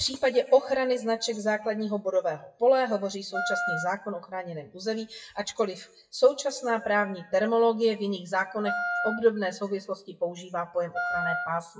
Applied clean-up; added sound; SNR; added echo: classical method WPE with log-MMSE.